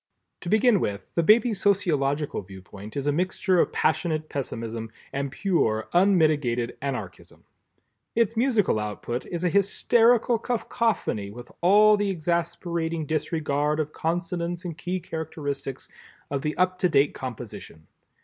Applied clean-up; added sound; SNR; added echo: none; none; none; none.